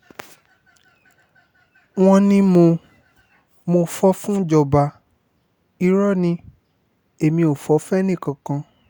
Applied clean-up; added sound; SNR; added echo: none; none; none; none.